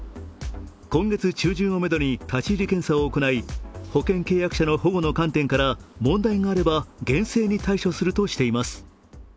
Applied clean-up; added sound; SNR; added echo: none; none; none; none.